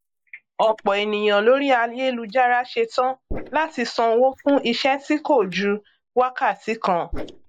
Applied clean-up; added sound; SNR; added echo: neural mask model Resemble Enhance denoiser.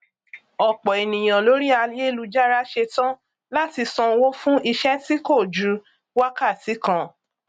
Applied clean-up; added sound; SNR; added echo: none; none; none; none.